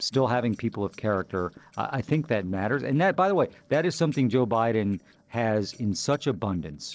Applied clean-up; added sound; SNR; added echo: neural separator model SepFormer DNS4.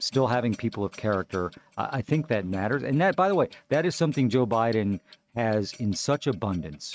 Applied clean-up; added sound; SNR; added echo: neural mask model RNNoise.